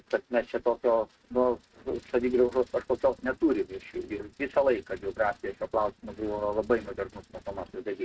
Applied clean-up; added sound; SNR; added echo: neural mask model RNNoise.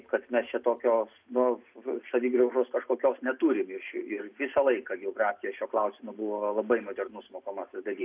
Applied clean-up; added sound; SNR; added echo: none; none; none; none.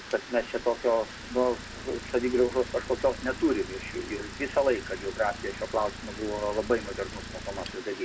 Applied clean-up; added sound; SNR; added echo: none; Water + Idling; 11 dB; none.